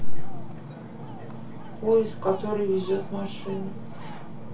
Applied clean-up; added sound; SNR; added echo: none; Ocean; 16 dB; reverberation time 0.3 s.